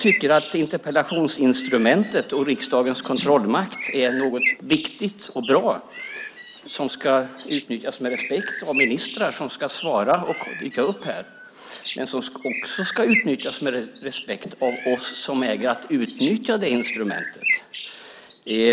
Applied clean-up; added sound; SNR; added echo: none; Bird; 8 dB; none.